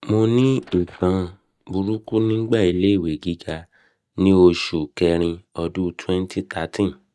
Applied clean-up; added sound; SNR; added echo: neural mask model DeepFilterNet 3.